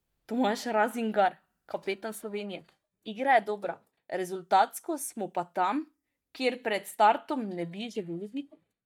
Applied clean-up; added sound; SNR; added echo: neural mask model DeepFilterNet 3.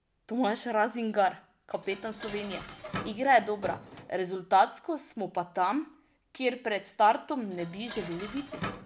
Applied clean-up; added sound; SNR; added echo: none; Dishes, pots, and pans; 15 dB; none.